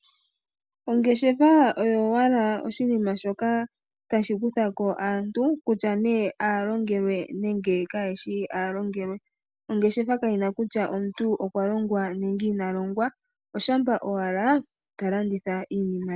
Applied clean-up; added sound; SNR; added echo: none; none; none; none.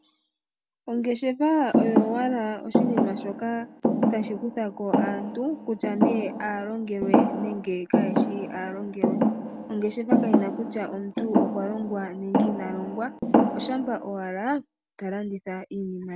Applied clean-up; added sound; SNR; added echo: none; Thump, thud; -3 dB; none.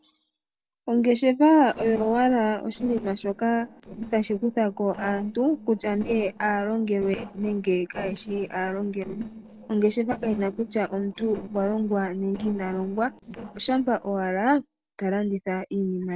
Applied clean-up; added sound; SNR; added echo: neural separator model SepFormer DNS4.